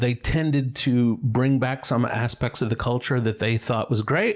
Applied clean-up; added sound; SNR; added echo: none; none; none; none.